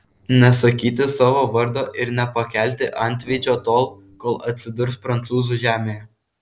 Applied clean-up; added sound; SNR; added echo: neural separator model SepFormer DNS4.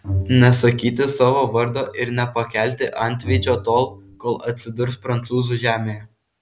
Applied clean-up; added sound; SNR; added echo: none; Bowed string instrument; 10 dB; none.